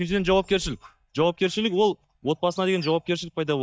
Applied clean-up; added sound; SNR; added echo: neural mask model DeepFilterNet 3.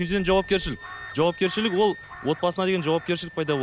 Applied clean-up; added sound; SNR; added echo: none; Wind instrument, woodwind instrument + Crow; 15 dB; none.